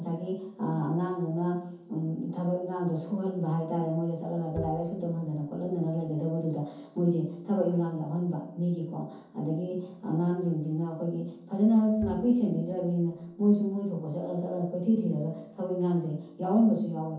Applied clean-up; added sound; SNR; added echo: none; Bowed string instrument; 15 dB; reverberation time 0.5 s.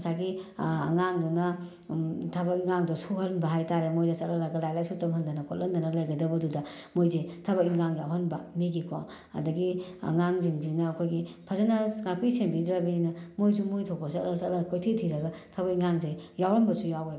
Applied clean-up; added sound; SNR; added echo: none; none; none; none.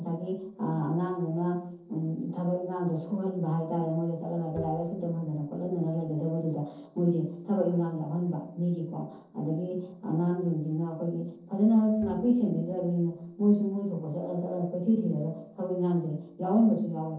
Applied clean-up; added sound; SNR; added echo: neural separator model SepFormer DNS4.